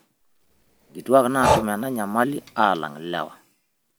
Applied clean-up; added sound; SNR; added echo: none; Breathing; 4 dB; none.